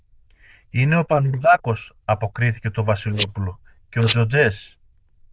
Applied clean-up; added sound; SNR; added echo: neural diffusion model UNIVERSE++.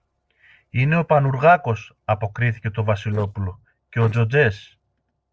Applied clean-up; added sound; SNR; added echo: neural separator model SepFormer DNS4.